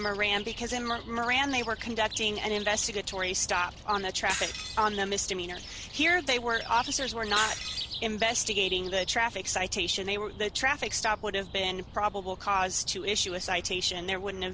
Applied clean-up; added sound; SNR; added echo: none; Shatter + Chirp, tweet; 11 dB; none.